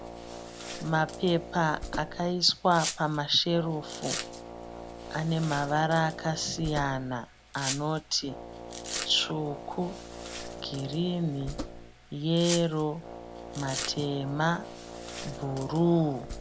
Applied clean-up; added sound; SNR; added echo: none; Brass instrument + Domestic sounds, home sounds; 10 dB; none.